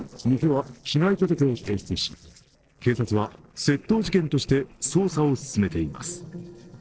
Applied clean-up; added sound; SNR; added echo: neural separator model SepFormer DNS4.